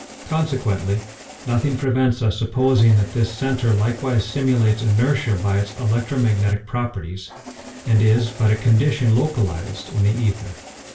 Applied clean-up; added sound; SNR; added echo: none; Engine starting; 19 dB; reverberation time 0.3 s.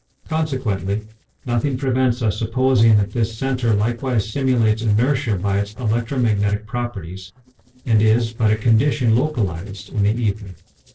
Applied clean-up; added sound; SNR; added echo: neural separator model SepFormer DNS4.